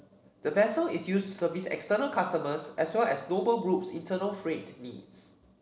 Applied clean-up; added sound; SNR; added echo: none; none; none; none.